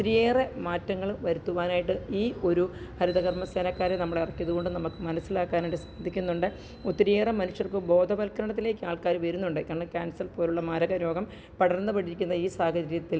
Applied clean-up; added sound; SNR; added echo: none; none; none; none.